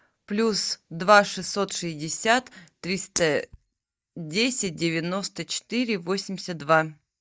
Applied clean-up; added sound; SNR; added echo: neural mask model DeepFilterNet 3.